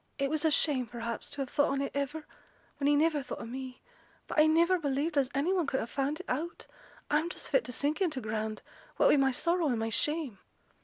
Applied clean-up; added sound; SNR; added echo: none; none; none; none.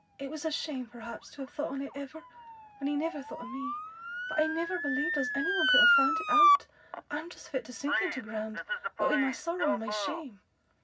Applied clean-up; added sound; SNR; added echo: none; Motor vehicle (road) / Siren; -3 dB; reverberation time 0.4 s.